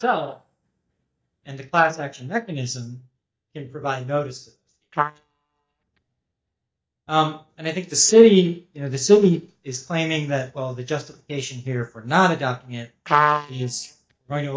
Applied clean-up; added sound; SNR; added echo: neural mask model DeepFilterNet 3.